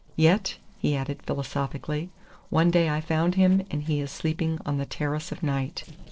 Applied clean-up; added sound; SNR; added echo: neural separator model SepFormer DNS4.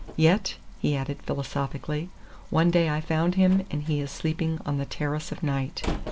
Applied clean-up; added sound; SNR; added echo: none; Slam; 14 dB; none.